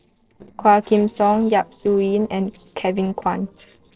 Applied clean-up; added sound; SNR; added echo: neural separator model SepFormer DNS4.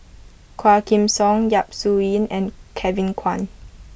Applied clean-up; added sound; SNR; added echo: none; none; none; none.